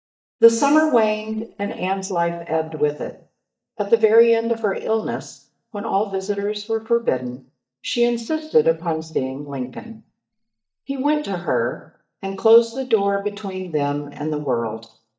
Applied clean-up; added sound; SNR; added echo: neural mask model DeepFilterNet 3.